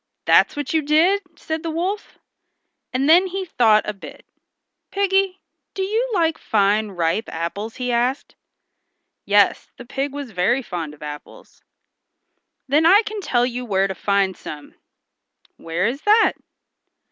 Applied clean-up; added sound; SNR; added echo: none; none; none; none.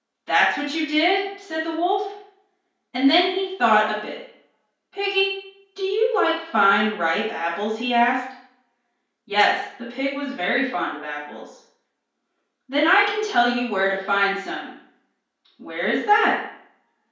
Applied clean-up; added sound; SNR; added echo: none; none; none; reverberation time 0.5 s.